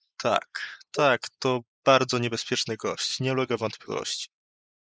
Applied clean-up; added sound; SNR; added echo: neural mask model Resemble Enhance denoiser.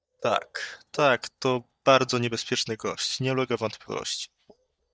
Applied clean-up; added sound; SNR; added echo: neural mask model DeepFilterNet 3.